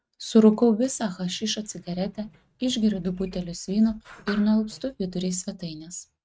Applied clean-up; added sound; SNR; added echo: neural mask model RNNoise.